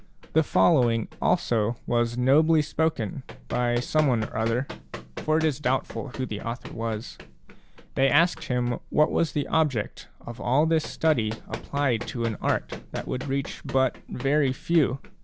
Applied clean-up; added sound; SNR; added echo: none; Run; 16 dB; none.